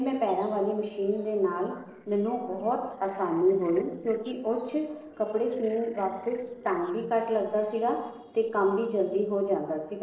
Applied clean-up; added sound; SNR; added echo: neural separator model SepFormer DNS4.